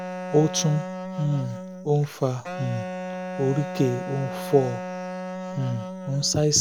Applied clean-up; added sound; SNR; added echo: none; Wind instrument, woodwind instrument; 8 dB; none.